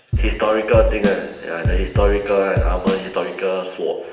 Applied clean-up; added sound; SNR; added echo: none; Drum kit; 2 dB; reverberation time 0.8 s.